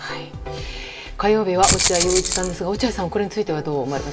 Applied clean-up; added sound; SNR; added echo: none; Rattle (instrument); -1 dB; reverberation time 0.7 s.